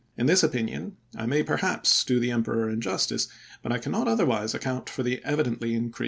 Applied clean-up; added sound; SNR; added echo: none; none; none; none.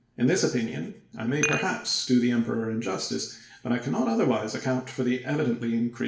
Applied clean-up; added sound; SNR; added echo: none; Dishes, pots, and pans; 7 dB; reverberation time 0.7 s.